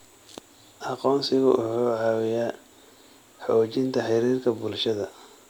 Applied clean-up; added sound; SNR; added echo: none; none; none; none.